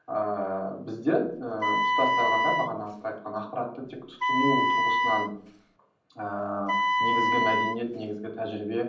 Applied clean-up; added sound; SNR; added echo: none; Wind instrument, woodwind instrument; -4 dB; reverberation time 0.6 s.